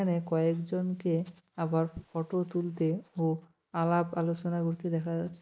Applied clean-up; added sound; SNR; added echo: neural mask model Resemble Enhance denoiser.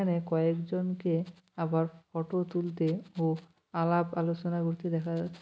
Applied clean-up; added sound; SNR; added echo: none; none; none; none.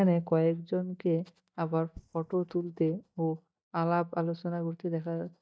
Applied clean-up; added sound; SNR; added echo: neural mask model DeepFilterNet 3.